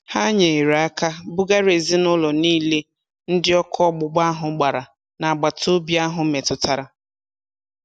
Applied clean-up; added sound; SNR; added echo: none; none; none; none.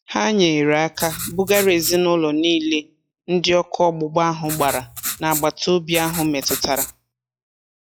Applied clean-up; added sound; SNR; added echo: classical method log-MMSE.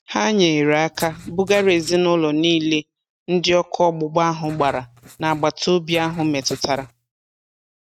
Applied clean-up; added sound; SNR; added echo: neural mask model RNNoise.